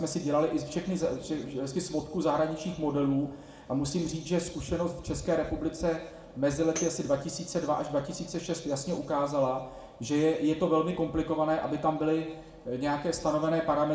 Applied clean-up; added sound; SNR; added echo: none; Tambourine; 14 dB; reverberation time 0.7 s.